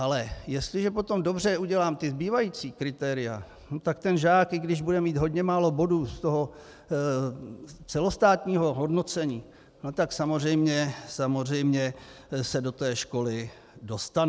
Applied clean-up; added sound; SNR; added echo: none; none; none; none.